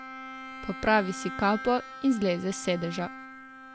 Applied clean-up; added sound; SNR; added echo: none; Bowed string instrument; 12 dB; none.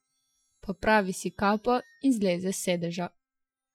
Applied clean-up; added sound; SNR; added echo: classical method Wiener filter.